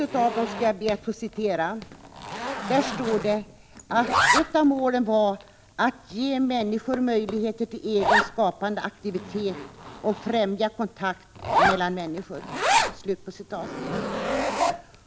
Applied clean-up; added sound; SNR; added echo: none; Zipper (clothing); 3 dB; none.